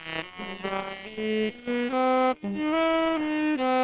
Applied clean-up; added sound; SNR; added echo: neural separator model SepFormer WHAMR!.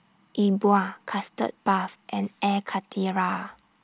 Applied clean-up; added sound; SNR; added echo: none; none; none; none.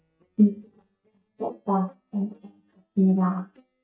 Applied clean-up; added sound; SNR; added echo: neural mask model DeepFilterNet 3.